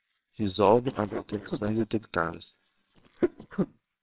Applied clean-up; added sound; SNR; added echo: neural separator model SepFormer WHAMR!.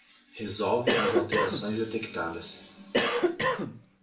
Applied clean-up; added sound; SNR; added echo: none; Cough; -5 dB; reverberation time 0.5 s.